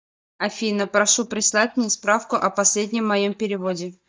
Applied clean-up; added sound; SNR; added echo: neural mask model DeepFilterNet 3.